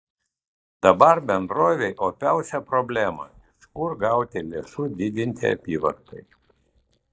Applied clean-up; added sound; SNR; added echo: neural mask model DeepFilterNet 3.